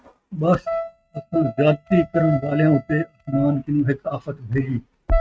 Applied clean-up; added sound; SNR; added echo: neural mask model RNNoise.